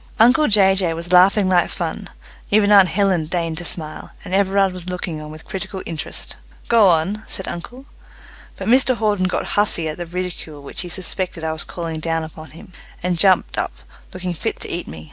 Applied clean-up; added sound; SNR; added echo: none; none; none; none.